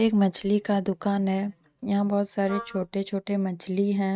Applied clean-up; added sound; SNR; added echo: neural mask model RNNoise.